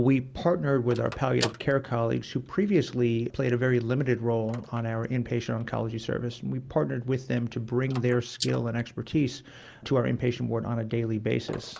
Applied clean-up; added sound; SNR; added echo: neural mask model Resemble Enhance denoiser.